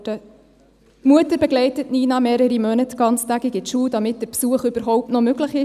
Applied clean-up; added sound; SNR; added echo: none; none; none; none.